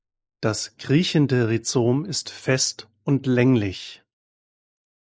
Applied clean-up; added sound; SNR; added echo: neural mask model Resemble Enhance denoiser.